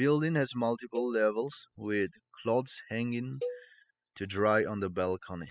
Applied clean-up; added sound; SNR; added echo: classical method spectral subtraction.